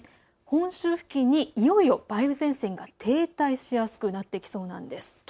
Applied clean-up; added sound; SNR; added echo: none; none; none; none.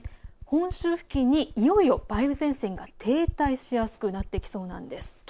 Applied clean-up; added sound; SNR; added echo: none; Typing; 12 dB; none.